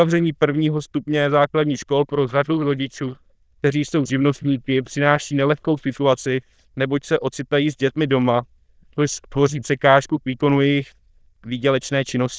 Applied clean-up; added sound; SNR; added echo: neural diffusion model UNIVERSE++.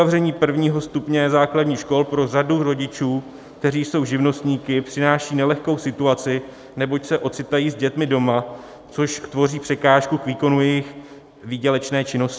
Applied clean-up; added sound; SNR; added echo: none; none; none; none.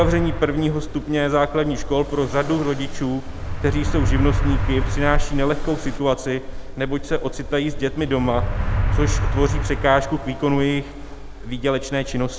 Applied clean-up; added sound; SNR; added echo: none; Accelerating, revving, vroom + Motor vehicle (road); 2 dB; none.